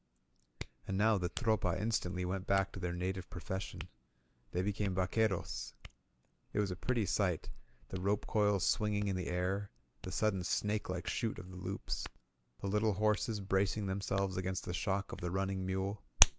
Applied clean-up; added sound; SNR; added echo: none; Hands; 8 dB; none.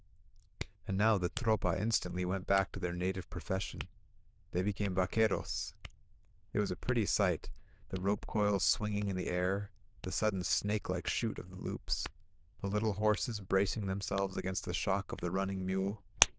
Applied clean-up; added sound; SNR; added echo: neural diffusion model UNIVERSE++.